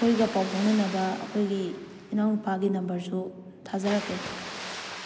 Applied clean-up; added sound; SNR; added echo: none; Water; 12 dB; none.